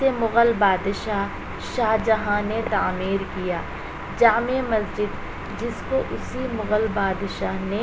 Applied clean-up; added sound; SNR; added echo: none; Bowed string instrument; 19 dB; none.